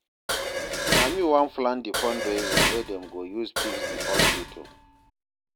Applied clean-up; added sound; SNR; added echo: none; Dishes, pots, and pans; -2 dB; none.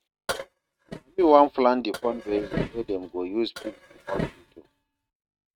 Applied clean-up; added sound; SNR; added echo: neural mask model RNNoise.